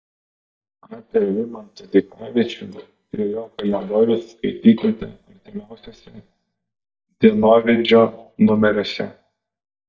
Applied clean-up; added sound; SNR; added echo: neural mask model DeepFilterNet 3.